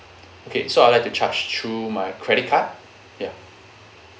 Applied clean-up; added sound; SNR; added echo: none; none; none; none.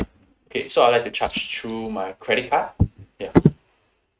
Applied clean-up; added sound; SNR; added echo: neural mask model RNNoise.